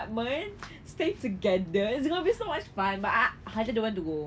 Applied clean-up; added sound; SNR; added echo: none; none; none; none.